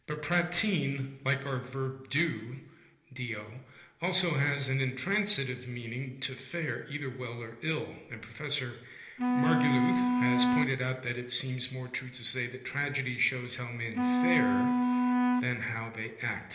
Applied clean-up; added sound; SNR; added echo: none; Wind instrument, woodwind instrument; -4 dB; reverberation time 1.0 s.